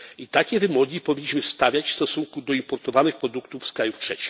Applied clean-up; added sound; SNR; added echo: none; none; none; none.